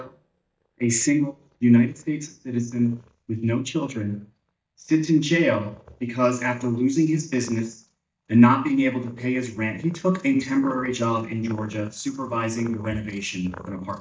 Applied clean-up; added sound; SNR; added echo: neural mask model DeepFilterNet 3.